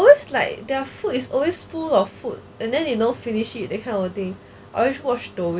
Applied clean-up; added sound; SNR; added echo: none; none; none; none.